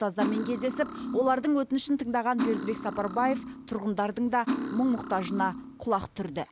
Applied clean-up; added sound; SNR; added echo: none; Cutlery, silverware; 7 dB; none.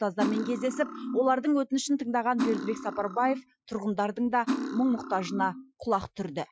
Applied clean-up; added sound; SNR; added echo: classical method Wiener filter.